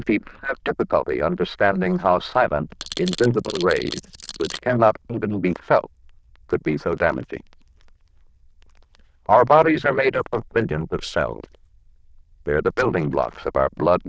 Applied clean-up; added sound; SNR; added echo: neural diffusion model UNIVERSE++.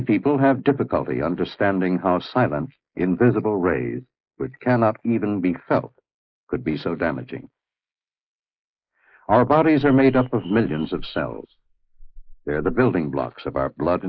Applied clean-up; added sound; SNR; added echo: neural mask model Resemble Enhance denoiser.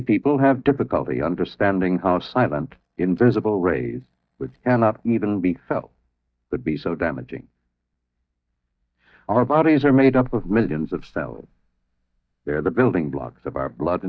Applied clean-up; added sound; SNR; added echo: neural mask model DeepFilterNet 3.